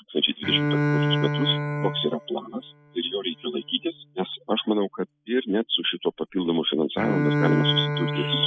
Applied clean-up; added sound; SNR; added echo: classical method spectral subtraction.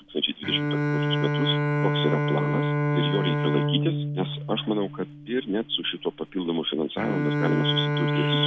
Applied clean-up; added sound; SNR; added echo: none; Bowed string instrument; -2 dB; none.